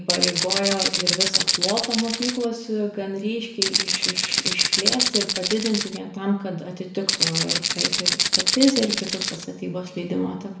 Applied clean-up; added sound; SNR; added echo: none; Rattle (instrument); -3 dB; reverberation time 0.7 s.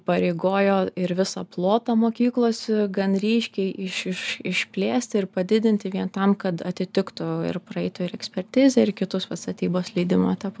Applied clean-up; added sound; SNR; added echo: none; none; none; none.